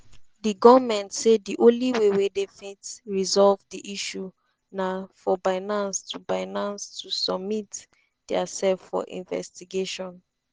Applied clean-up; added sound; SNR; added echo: none; none; none; none.